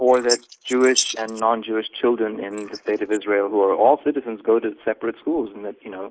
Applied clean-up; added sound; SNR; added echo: neural mask model Resemble Enhance denoiser.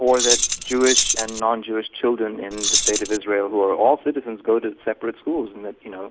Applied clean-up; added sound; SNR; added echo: none; Keys jangling; -1 dB; none.